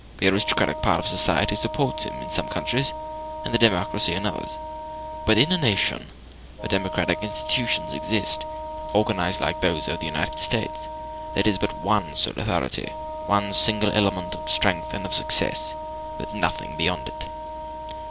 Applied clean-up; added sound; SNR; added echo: none; Wind instrument, woodwind instrument; 9 dB; none.